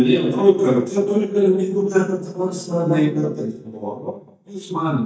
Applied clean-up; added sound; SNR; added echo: neural mask model DeepFilterNet 3.